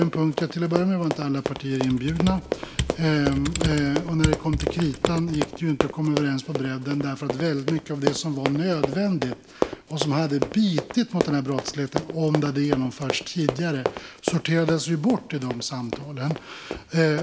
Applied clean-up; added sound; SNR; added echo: none; Run + Computer keyboard; 5 dB; none.